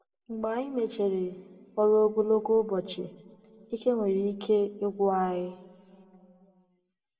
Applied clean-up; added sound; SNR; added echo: none; none; none; reverberation time 0.9 s.